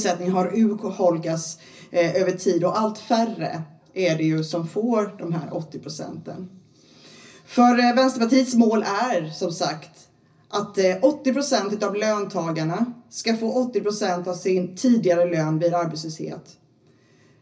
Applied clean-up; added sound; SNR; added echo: none; none; none; reverberation time 0.4 s.